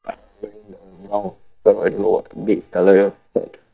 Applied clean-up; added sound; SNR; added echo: neural mask model DeepFilterNet 3.